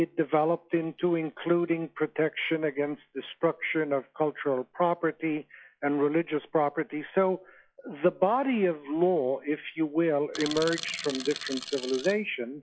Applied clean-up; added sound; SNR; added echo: classical method log-MMSE.